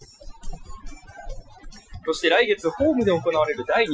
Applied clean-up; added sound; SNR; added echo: classical method Wiener filter.